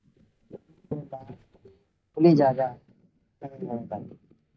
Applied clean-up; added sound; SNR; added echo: neural mask model DeepFilterNet 3.